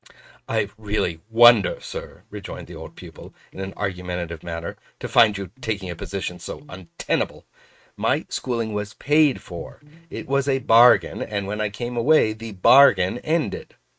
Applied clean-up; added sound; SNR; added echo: neural mask model RNNoise.